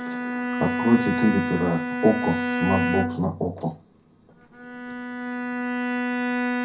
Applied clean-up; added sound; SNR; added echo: none; Bowed string instrument; 1 dB; reverberation time 0.3 s.